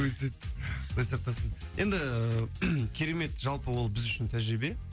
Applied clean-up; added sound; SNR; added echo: none; none; none; none.